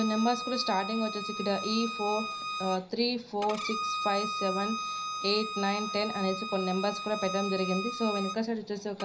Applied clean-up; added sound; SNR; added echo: none; Bowed string instrument; 5 dB; reverberation time 0.5 s.